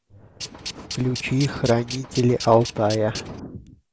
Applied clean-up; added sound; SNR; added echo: none; Tools; 12 dB; none.